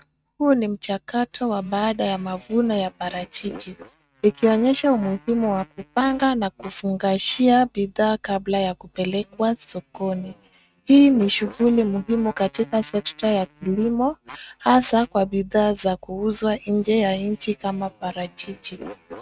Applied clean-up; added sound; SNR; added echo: neural mask model RNNoise.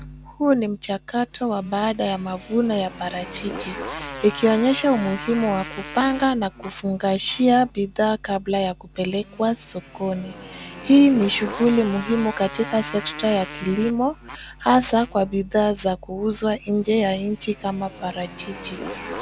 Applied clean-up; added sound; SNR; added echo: none; Motorcycle; 15 dB; none.